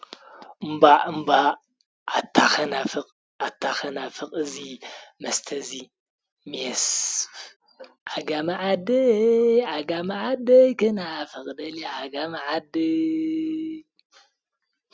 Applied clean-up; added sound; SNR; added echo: none; none; none; none.